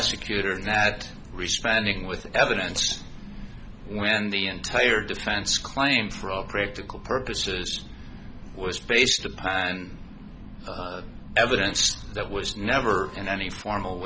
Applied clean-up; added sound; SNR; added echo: none; none; none; none.